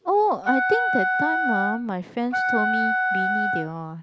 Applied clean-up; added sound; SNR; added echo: none; Wind instrument, woodwind instrument; -2 dB; none.